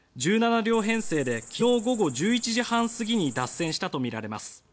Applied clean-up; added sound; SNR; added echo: none; Cricket; 15 dB; none.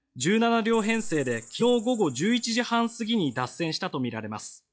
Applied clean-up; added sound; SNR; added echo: classical method log-MMSE.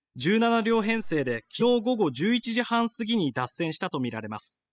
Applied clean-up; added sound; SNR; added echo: classical method spectral subtraction.